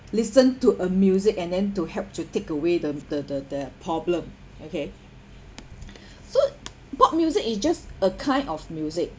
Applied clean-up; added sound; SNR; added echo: none; none; none; none.